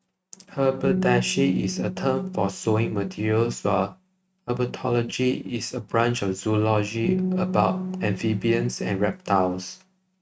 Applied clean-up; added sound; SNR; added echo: neural mask model RNNoise.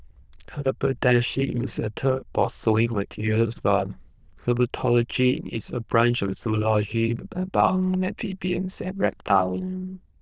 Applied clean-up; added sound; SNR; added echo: neural diffusion model UNIVERSE++.